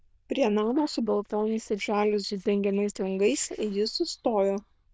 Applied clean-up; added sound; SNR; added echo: neural diffusion model UNIVERSE++.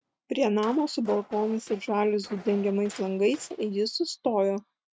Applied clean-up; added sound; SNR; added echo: neural mask model RNNoise.